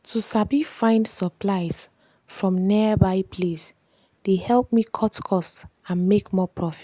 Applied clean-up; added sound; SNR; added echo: none; none; none; none.